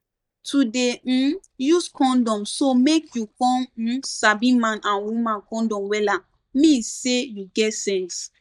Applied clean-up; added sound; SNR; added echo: neural mask model DeepFilterNet 3.